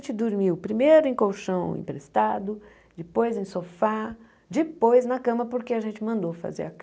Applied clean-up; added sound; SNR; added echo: none; none; none; none.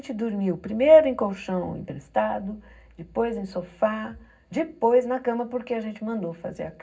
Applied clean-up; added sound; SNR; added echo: none; none; none; reverberation time 0.4 s.